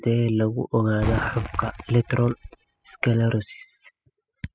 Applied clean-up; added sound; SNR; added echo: classical method spectral subtraction.